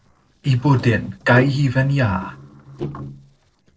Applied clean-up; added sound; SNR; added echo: neural separator model SepFormer DNS4.